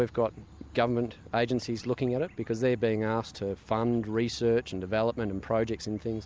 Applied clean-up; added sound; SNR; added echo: none; none; none; none.